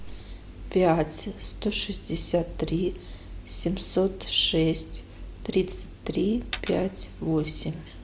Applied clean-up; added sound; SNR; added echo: none; Coin (dropping); 16 dB; none.